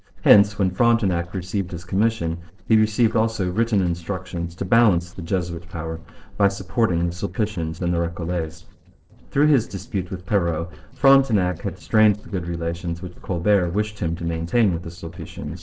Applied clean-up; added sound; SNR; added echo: neural separator model SepFormer DNS4.